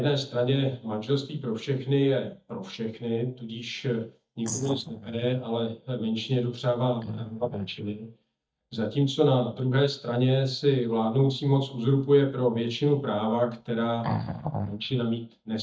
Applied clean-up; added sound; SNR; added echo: neural mask model DeepFilterNet 3.